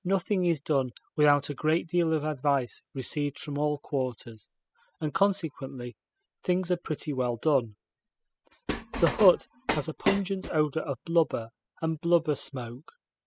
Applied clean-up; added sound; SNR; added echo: classical method spectral subtraction.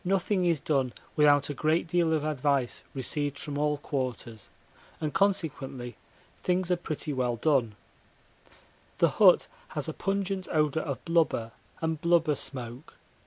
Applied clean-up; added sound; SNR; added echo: none; none; none; none.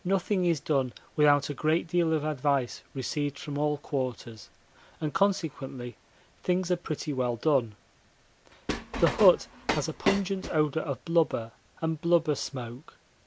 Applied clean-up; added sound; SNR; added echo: none; Train; 5 dB; none.